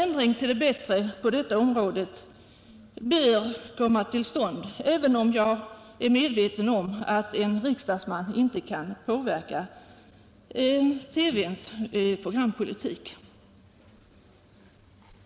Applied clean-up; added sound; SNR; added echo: none; none; none; none.